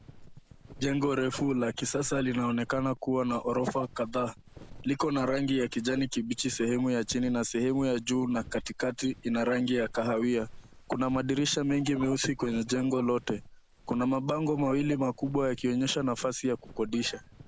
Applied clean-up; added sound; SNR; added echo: none; Walk, footsteps; 19 dB; none.